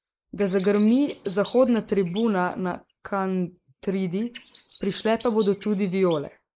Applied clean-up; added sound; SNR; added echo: neural mask model Resemble Enhance denoiser.